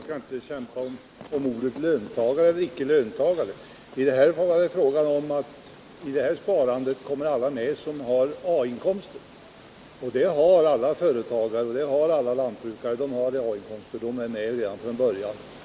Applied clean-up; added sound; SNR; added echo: none; none; none; none.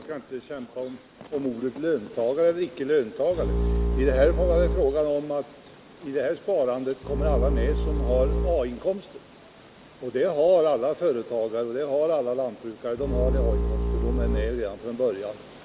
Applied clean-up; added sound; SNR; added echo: none; Bowed string instrument; -1 dB; none.